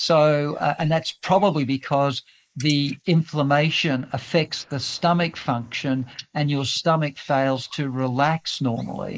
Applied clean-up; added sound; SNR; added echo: neural mask model Resemble Enhance denoiser.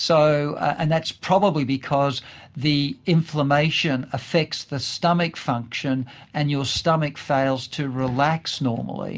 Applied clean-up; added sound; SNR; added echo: none; none; none; none.